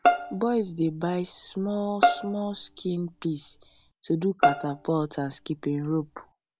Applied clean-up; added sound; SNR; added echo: none; Bowed string instrument; 1 dB; none.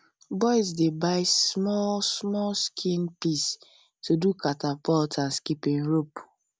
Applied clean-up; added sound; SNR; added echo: none; none; none; none.